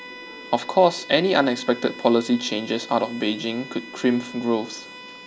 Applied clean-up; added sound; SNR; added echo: none; Bowed string instrument; 18 dB; none.